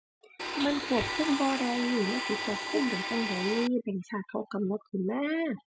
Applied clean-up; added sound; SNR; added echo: none; Domestic sounds, home sounds; 3 dB; none.